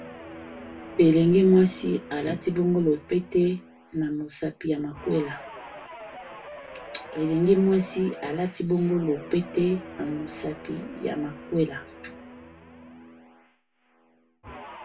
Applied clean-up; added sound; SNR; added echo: none; Guitar; 17 dB; reverberation time 0.1 s.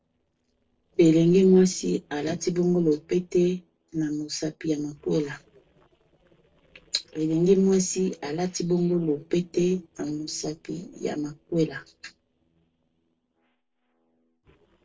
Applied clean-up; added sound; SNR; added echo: neural separator model SepFormer DNS4.